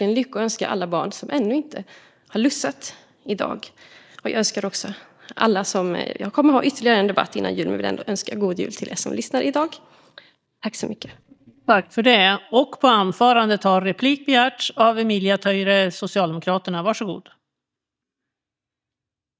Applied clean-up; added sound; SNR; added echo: neural mask model DeepFilterNet 3.